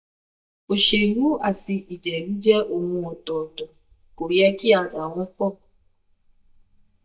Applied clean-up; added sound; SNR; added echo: neural mask model DeepFilterNet 3.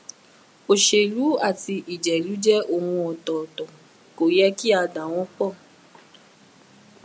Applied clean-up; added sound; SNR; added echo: none; none; none; none.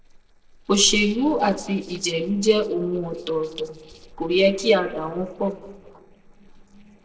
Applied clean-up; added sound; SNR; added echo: neural separator model SepFormer DNS4.